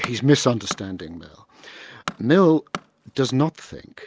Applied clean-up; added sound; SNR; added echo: none; Tools; 16 dB; none.